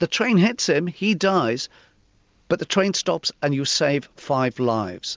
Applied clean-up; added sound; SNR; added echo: none; none; none; none.